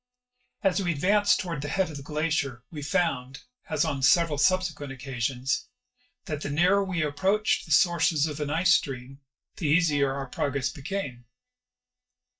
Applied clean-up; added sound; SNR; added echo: neural mask model DeepFilterNet 3.